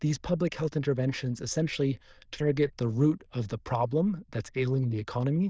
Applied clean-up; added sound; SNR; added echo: neural diffusion model UNIVERSE++.